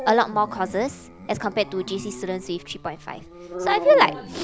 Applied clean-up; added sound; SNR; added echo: none; Dog; 11 dB; none.